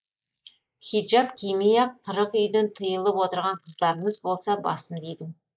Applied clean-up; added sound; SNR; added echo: neural mask model Resemble Enhance denoiser.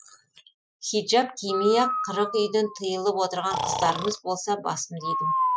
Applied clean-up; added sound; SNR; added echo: classical method Wiener filter.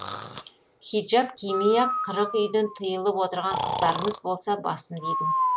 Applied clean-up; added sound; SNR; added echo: none; Breathing; 4 dB; none.